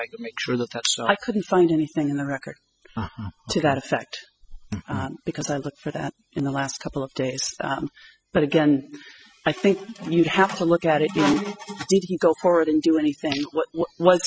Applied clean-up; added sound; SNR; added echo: classical method spectral subtraction.